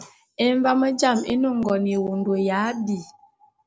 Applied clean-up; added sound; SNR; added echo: none; none; none; none.